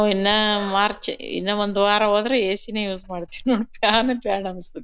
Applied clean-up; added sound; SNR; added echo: none; Writing; 19 dB; none.